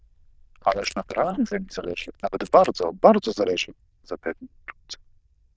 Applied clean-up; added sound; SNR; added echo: neural diffusion model UNIVERSE++.